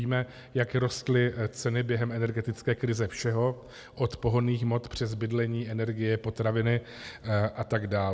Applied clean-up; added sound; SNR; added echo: none; none; none; none.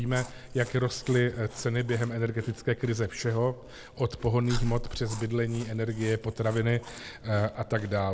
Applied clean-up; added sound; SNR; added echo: none; Chewing, mastication; 12 dB; none.